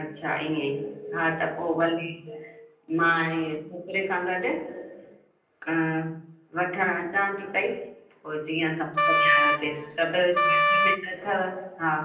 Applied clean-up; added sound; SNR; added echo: none; Wind instrument, woodwind instrument; -4 dB; reverberation time 0.6 s.